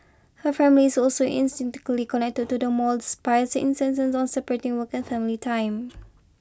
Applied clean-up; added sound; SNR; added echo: none; none; none; none.